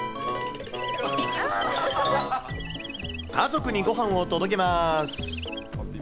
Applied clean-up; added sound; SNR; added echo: none; Keyboard (musical) + Chirp, tweet; 14 dB; none.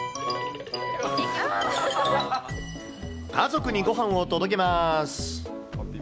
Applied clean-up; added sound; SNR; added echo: none; none; none; none.